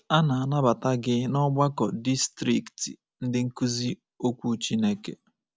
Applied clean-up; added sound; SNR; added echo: none; none; none; none.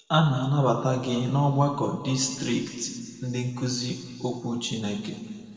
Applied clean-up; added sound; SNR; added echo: none; none; none; reverberation time 2.1 s.